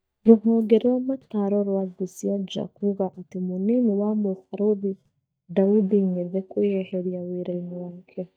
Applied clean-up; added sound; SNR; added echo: neural mask model DeepFilterNet 3.